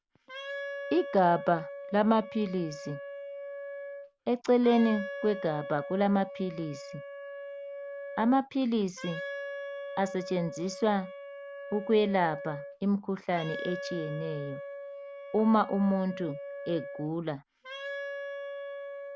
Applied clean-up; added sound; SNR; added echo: none; Wind instrument, woodwind instrument; 10 dB; none.